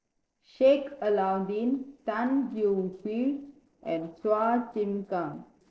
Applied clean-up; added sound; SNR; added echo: neural separator model SepFormer DNS4.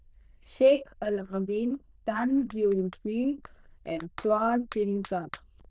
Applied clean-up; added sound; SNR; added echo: neural diffusion model UNIVERSE++.